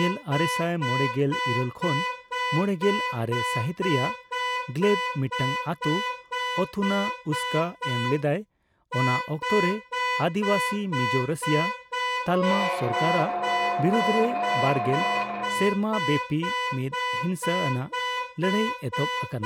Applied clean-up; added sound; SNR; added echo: none; Squeak + Alarm / Car; 1 dB; none.